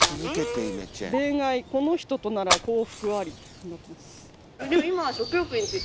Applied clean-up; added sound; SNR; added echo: none; Fire; 4 dB; none.